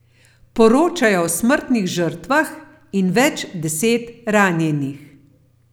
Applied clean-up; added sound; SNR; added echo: none; none; none; none.